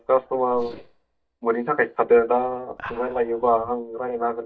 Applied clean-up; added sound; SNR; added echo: neural mask model DeepFilterNet 3.